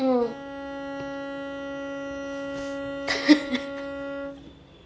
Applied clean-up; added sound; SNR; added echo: none; Bowed string instrument; 5 dB; none.